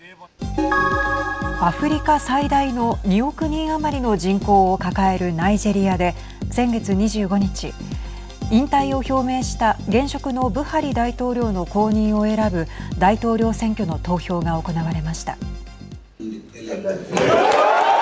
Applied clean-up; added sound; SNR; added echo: none; none; none; none.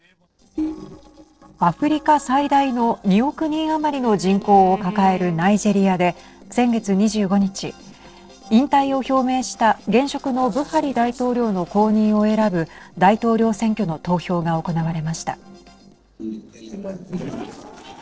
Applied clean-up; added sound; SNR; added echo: neural separator model SepFormer DNS4.